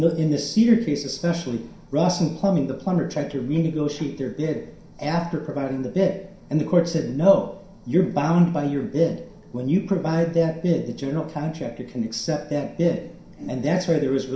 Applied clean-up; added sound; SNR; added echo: none; none; none; reverberation time 0.5 s.